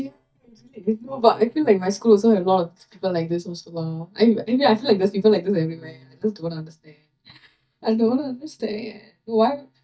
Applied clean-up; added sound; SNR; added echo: neural mask model DeepFilterNet 3.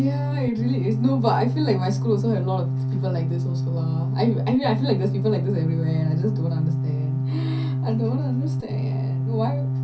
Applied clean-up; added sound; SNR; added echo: none; Organ; -2 dB; reverberation time 0.3 s.